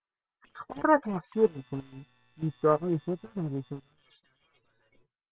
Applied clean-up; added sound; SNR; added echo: neural separator model SepFormer WHAM!.